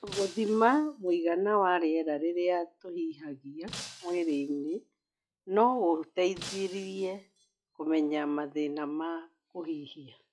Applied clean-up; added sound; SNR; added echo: classical method log-MMSE.